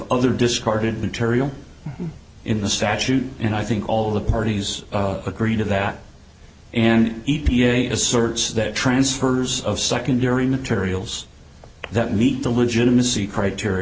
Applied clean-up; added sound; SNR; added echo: none; none; none; none.